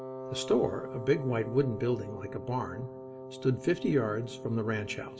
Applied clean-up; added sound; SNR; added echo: none; Wind instrument, woodwind instrument; 11 dB; reverberation time 1.4 s.